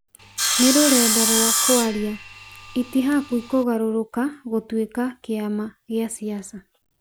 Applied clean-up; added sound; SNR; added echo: none; Sawing; 0 dB; none.